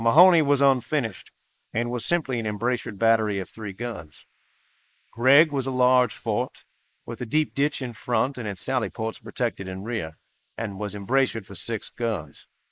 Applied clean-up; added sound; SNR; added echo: neural mask model Resemble Enhance denoiser.